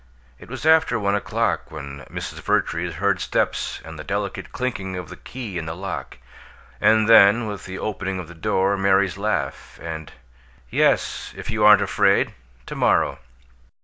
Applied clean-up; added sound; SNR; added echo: none; none; none; none.